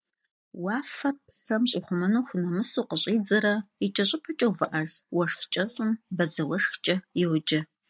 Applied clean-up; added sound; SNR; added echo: neural mask model DeepFilterNet 3.